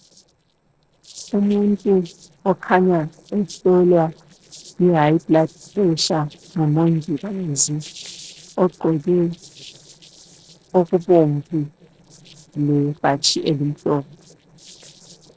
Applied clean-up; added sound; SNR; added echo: neural separator model SepFormer DNS4.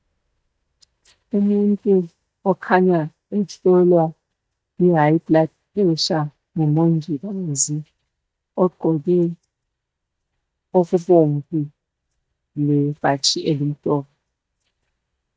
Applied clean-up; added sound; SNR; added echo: neural mask model DeepFilterNet 3.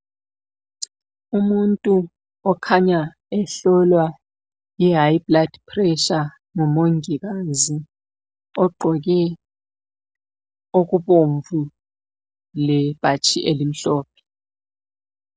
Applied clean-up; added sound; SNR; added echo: none; none; none; none.